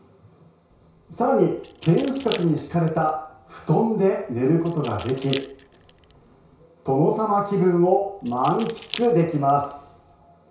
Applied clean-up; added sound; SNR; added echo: none; Keys jangling; 15 dB; reverberation time 0.6 s.